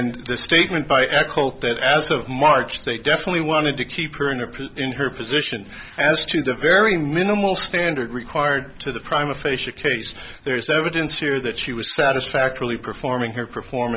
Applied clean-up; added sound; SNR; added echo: none; none; none; none.